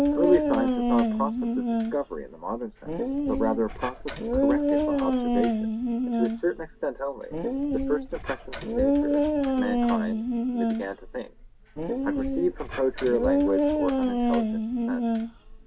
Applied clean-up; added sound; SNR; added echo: none; Dog; -5 dB; none.